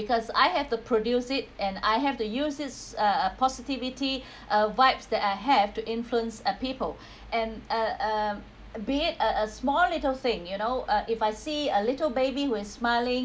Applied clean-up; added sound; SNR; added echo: none; none; none; none.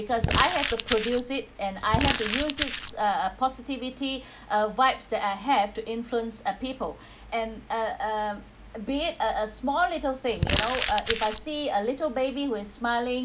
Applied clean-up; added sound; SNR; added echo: none; Crumpling, crinkling; 0 dB; none.